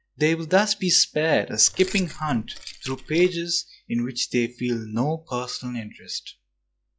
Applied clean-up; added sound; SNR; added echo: classical method log-MMSE.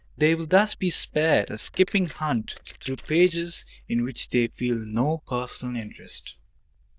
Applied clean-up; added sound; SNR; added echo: neural diffusion model UNIVERSE++.